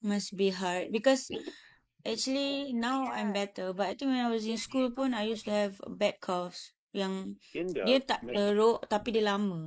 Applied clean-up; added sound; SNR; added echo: neural mask model Resemble Enhance denoiser.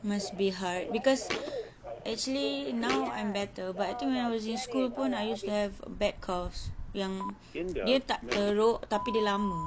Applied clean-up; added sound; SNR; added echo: none; Telephone + Thump, thud; 8 dB; none.